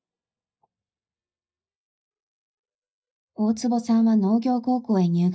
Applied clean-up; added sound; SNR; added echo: neural mask model DeepFilterNet 3.